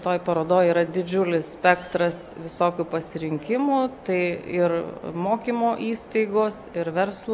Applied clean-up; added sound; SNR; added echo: none; none; none; none.